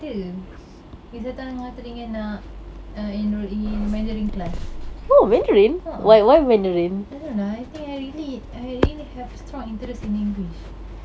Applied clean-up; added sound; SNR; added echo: none; Bus / Engine; 10 dB; none.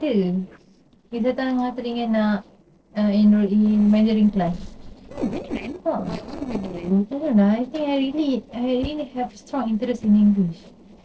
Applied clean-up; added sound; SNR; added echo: neural separator model SepFormer DNS4.